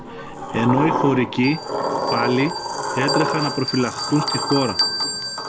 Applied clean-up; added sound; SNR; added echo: none; Bell + Sliding door; 1 dB; none.